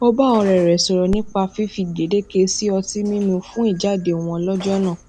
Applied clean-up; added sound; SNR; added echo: none; Telephone; 18 dB; none.